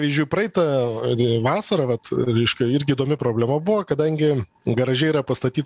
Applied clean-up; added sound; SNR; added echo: none; none; none; none.